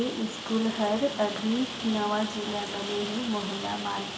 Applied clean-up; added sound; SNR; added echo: none; Rain; 7 dB; reverberation time 2.2 s.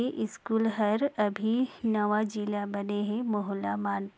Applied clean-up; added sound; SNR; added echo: none; none; none; none.